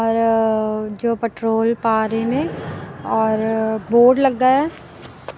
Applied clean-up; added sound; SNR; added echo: none; none; none; none.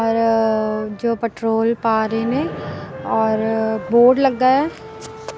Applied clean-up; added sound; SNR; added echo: none; Wind instrument, woodwind instrument; 17 dB; none.